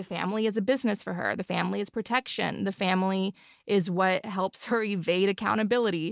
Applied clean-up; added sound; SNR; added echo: none; none; none; none.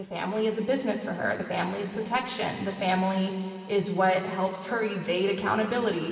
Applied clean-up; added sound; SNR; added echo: none; none; none; reverberation time 2.5 s.